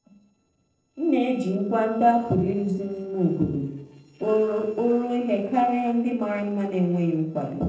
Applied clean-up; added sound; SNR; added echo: neural separator model SepFormer DNS4.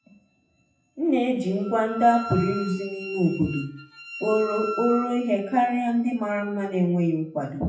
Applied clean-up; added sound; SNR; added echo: classical method WPE with log-MMSE.